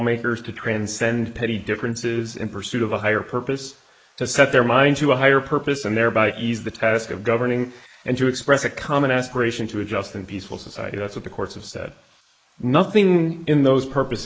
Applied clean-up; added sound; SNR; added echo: neural mask model Resemble Enhance denoiser.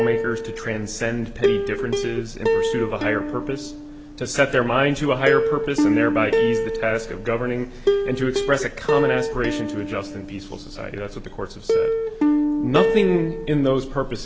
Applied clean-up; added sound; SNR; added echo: none; Plucked string instrument; 0 dB; none.